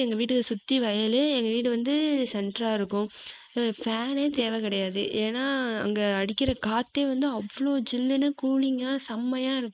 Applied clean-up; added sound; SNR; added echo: neural mask model Resemble Enhance denoiser.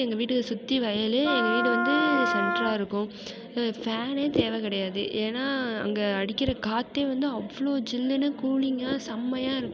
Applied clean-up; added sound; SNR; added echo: none; Wind instrument, woodwind instrument; 0 dB; none.